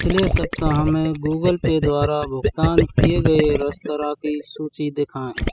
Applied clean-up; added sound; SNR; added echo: classical method spectral subtraction.